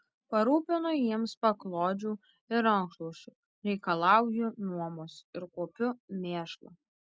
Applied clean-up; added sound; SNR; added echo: none; none; none; none.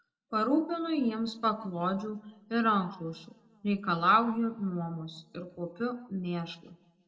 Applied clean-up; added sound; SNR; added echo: none; none; none; reverberation time 0.6 s.